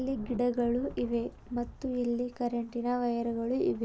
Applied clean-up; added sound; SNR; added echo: none; Rain / Thunderstorm; 18 dB; none.